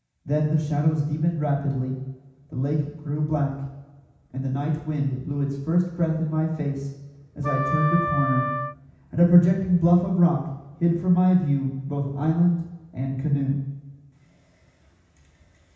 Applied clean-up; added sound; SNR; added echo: none; Wind instrument, woodwind instrument; 5 dB; reverberation time 0.9 s.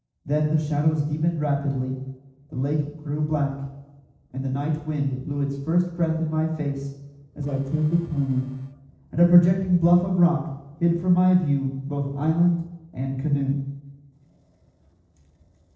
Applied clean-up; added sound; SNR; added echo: neural separator model SepFormer DNS4.